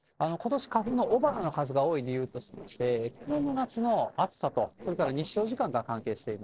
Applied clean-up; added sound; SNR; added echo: neural separator model SepFormer DNS4.